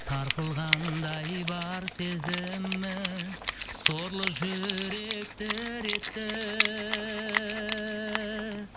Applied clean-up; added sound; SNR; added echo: none; Wind instrument, woodwind instrument; 1 dB; none.